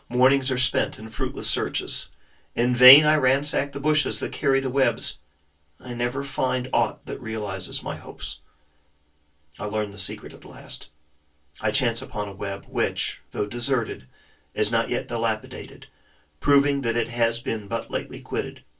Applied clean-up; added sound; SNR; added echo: none; none; none; reverberation time 0.2 s.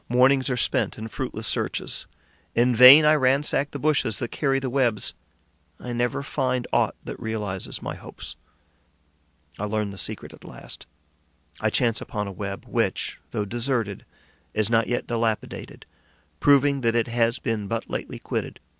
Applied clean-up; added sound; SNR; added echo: none; none; none; none.